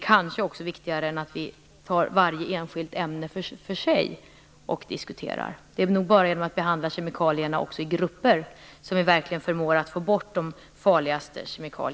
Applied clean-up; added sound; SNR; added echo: none; none; none; none.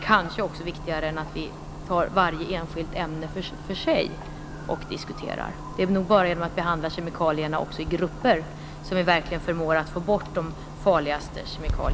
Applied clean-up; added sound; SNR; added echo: none; Clock; 9 dB; none.